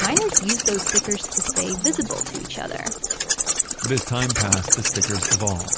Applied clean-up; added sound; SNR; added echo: none; Wild animals; -4 dB; none.